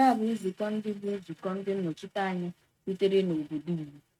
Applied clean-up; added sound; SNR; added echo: neural mask model RNNoise.